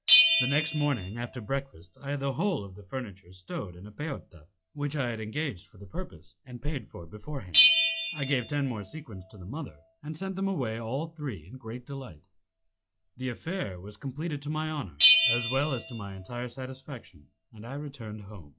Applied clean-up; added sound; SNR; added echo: classical method log-MMSE.